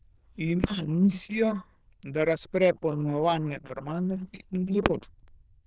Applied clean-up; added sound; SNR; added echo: neural diffusion model UNIVERSE++.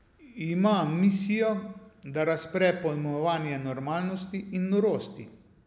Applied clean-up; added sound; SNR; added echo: none; none; none; none.